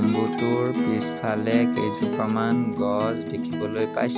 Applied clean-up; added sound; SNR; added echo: none; Acoustic guitar; 0 dB; none.